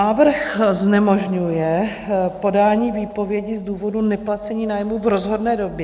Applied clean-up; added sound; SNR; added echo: none; none; none; none.